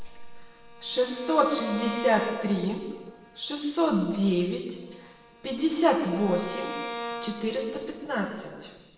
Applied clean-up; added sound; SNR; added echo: none; Bowed string instrument; 12 dB; reverberation time 1.3 s.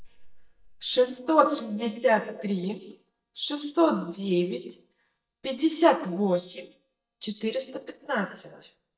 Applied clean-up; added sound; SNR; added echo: neural mask model DeepFilterNet 3.